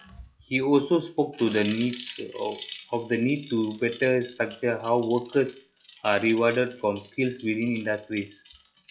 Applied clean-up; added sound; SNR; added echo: classical method log-MMSE.